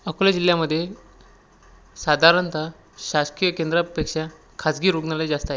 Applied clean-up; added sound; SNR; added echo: none; none; none; none.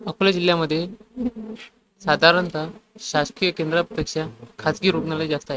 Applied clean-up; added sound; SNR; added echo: neural mask model RNNoise.